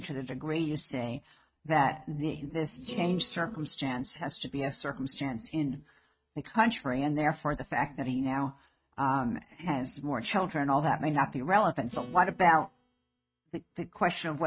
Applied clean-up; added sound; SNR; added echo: neural mask model RNNoise.